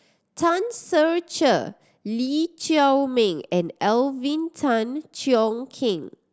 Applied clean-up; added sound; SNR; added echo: none; none; none; none.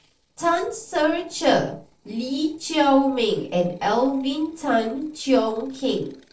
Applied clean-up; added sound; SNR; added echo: neural separator model SepFormer DNS4.